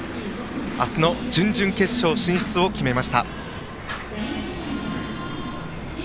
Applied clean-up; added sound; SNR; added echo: none; Fire; 11 dB; none.